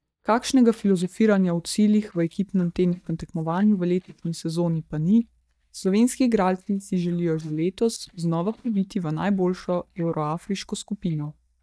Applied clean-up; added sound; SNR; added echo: neural mask model DeepFilterNet 3.